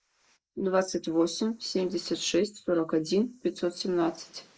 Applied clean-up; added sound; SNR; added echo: neural mask model Resemble Enhance denoiser.